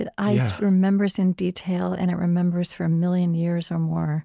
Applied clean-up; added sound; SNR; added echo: none; none; none; none.